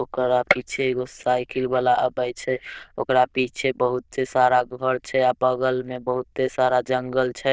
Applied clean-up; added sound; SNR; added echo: neural diffusion model UNIVERSE++.